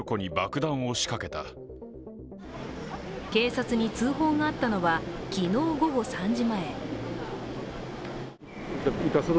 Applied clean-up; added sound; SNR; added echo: none; none; none; none.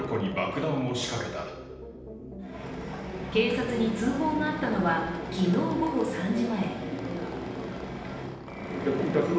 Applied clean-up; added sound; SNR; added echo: none; Squeak; 16 dB; reverberation time 0.9 s.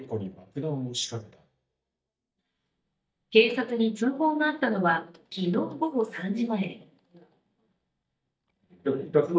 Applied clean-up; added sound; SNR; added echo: neural mask model DeepFilterNet 3.